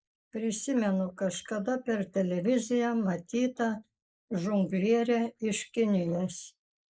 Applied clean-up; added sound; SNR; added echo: neural mask model Resemble Enhance denoiser.